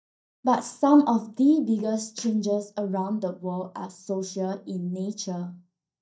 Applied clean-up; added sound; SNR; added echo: neural mask model DeepFilterNet 3.